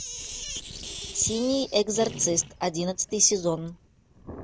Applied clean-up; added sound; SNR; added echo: none; Sink (filling or washing); 12 dB; none.